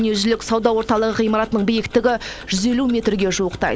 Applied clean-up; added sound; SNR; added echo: none; Tick-tock; 19 dB; none.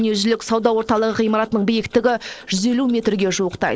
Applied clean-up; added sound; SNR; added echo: neural separator model SepFormer DNS4.